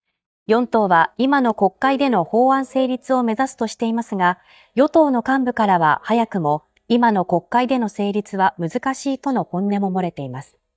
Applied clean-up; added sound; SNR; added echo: neural mask model DeepFilterNet 3.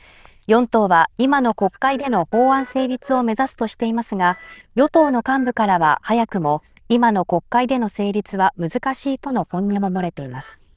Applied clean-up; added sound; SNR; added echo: neural diffusion model UNIVERSE++.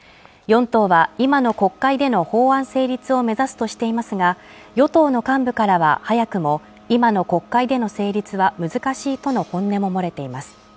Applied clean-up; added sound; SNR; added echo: none; none; none; none.